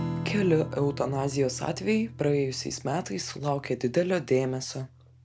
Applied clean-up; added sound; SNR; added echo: none; Strum; 11 dB; none.